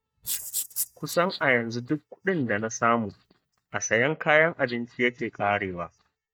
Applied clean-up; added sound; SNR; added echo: neural mask model DeepFilterNet 3.